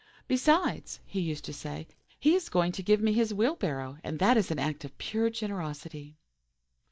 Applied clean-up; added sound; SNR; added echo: neural mask model DeepFilterNet 3.